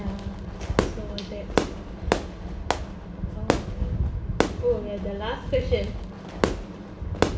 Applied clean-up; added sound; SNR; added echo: none; Fireworks; 1 dB; reverberation time 1.0 s.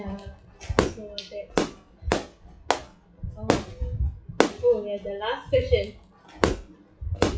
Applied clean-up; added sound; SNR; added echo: classical method WPE with log-MMSE.